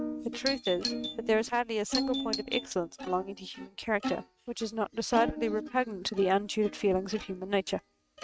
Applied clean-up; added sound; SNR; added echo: neural mask model RNNoise.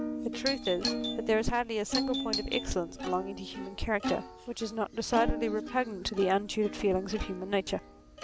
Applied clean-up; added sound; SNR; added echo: none; Plucked string instrument + Doorbell; 5 dB; none.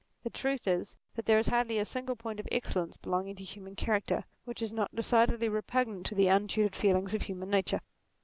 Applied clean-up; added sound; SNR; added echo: none; none; none; none.